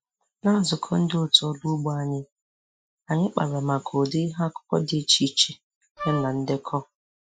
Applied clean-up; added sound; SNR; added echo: classical method Wiener filter.